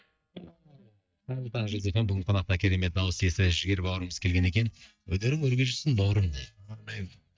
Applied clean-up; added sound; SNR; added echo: neural mask model DeepFilterNet 3.